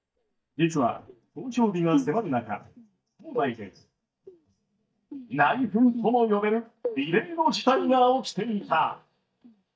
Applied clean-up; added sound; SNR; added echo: neural mask model DeepFilterNet 3.